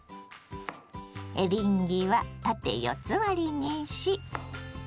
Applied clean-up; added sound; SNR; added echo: none; none; none; none.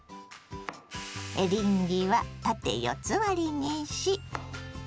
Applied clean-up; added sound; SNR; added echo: none; Hi-hat; 20 dB; none.